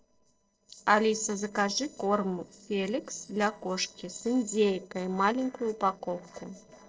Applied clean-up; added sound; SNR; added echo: neural separator model SepFormer DNS4.